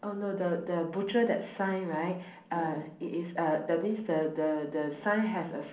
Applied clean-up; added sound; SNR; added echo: none; none; none; reverberation time 0.6 s.